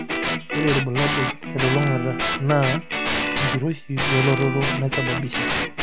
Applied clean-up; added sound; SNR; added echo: none; Guitar; 0 dB; none.